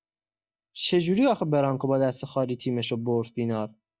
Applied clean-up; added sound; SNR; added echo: neural mask model DeepFilterNet 3.